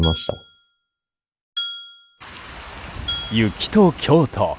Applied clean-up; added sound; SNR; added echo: none; Glass; 12 dB; none.